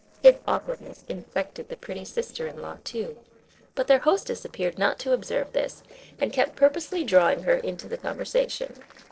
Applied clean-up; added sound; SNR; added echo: neural separator model SepFormer DNS4.